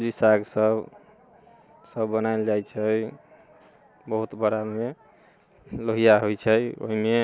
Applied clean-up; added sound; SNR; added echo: none; none; none; none.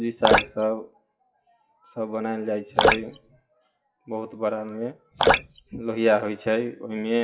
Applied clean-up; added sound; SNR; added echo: classical method WPE with log-MMSE.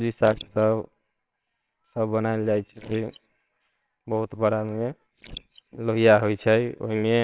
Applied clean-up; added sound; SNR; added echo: neural separator model SepFormer WHAMR!.